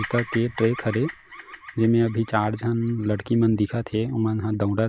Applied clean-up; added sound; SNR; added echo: none; Bird vocalization, bird call, bird song; 17 dB; none.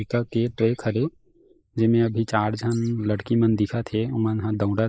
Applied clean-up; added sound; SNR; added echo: neural mask model Resemble Enhance denoiser.